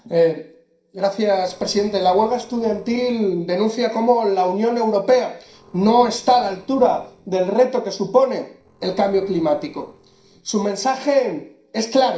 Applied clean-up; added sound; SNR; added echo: neural separator model SepFormer DNS4.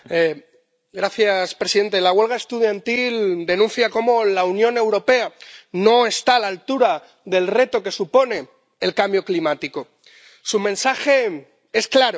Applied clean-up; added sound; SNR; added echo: none; none; none; none.